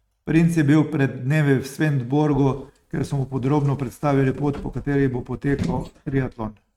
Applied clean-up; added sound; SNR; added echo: neural mask model RNNoise.